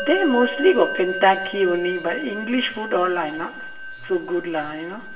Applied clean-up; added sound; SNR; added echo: none; Musical instrument; 9 dB; reverberation time 0.9 s.